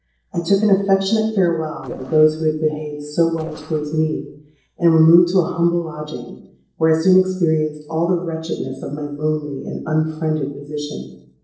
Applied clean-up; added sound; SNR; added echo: neural separator model SepFormer DNS4.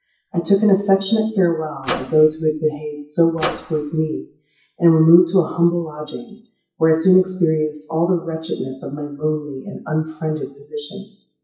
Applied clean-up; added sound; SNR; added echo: classical method WPE with log-MMSE.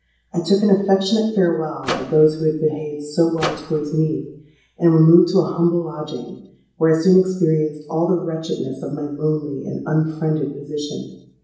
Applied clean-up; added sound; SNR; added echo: none; Microwave oven; 11 dB; reverberation time 0.6 s.